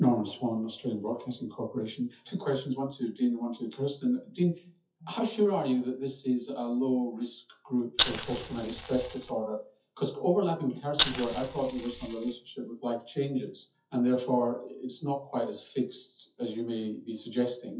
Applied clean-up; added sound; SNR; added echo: classical method WPE with log-MMSE.